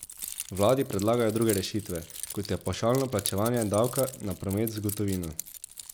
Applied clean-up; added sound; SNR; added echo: none; Keys jangling; 12 dB; none.